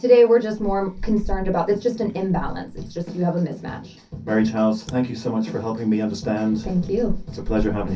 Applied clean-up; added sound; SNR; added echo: none; Chewing, mastication; 10 dB; reverberation time 0.3 s.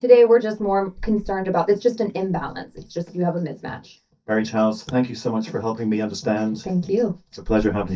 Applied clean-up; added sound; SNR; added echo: neural mask model DeepFilterNet 3.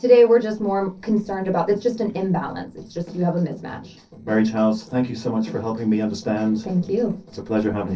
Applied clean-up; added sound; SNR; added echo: neural separator model SepFormer DNS4.